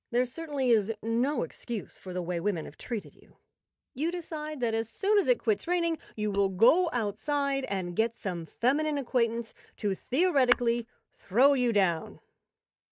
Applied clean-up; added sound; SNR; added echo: neural mask model Resemble Enhance denoiser.